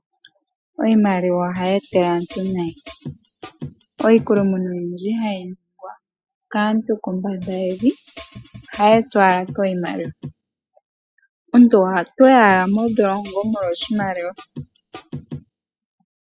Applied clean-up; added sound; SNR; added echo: classical method spectral subtraction.